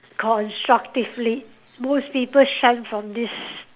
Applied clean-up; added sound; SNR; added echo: none; none; none; none.